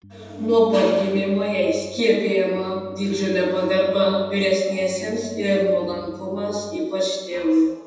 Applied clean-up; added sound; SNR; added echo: none; Organ; 19 dB; reverberation time 1.1 s.